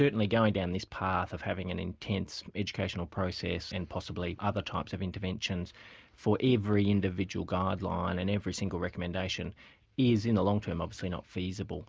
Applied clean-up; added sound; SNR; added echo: none; none; none; none.